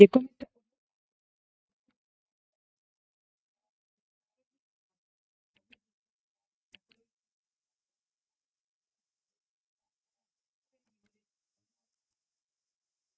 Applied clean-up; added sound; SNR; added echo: neural mask model DeepFilterNet 3.